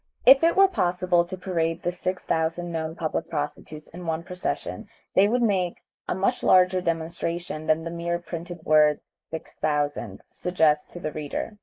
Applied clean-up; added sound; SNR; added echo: neural mask model Resemble Enhance denoiser.